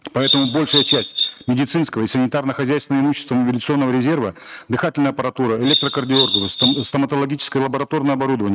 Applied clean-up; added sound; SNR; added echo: neural mask model RNNoise.